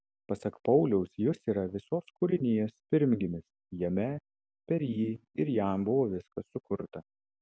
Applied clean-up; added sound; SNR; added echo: none; none; none; none.